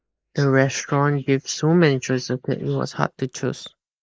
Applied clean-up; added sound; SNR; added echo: neural mask model Resemble Enhance denoiser.